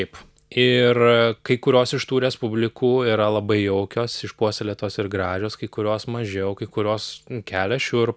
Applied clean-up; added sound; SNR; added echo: none; none; none; none.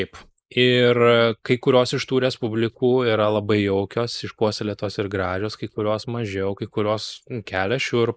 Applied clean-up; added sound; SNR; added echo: neural mask model Resemble Enhance denoiser.